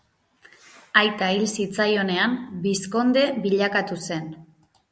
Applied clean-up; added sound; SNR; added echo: none; none; none; none.